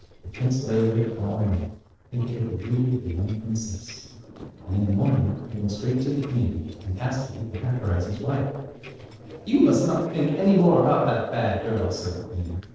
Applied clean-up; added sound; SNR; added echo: neural separator model SepFormer DNS4.